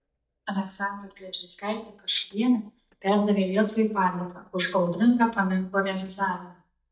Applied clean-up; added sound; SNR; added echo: neural mask model DeepFilterNet 3.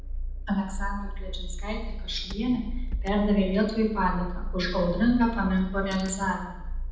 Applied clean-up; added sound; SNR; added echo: none; Engine / Car; 5 dB; reverberation time 0.9 s.